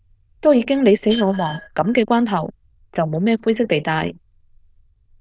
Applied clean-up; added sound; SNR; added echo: neural diffusion model UNIVERSE++.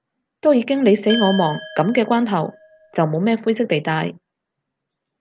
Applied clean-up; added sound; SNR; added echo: none; Glass; 14 dB; none.